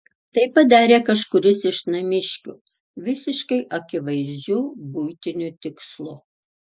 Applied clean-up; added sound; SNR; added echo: none; none; none; none.